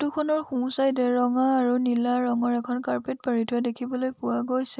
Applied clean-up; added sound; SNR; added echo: none; none; none; none.